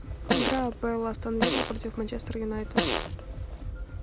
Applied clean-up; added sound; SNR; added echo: none; Fart; 0 dB; none.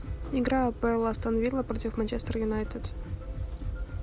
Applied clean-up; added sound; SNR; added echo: none; none; none; none.